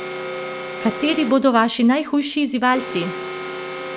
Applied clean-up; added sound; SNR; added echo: none; Alarm; 10 dB; none.